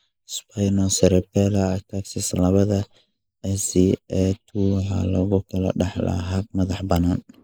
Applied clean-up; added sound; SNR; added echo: neural mask model Resemble Enhance denoiser.